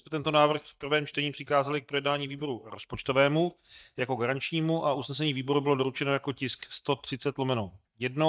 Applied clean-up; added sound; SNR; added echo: neural mask model DeepFilterNet 3.